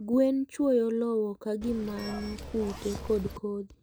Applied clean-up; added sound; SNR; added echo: none; Zipper (clothing) / Telephone; 12 dB; none.